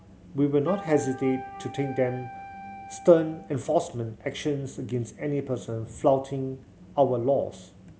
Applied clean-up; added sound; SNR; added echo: none; Wind instrument, woodwind instrument; 14 dB; none.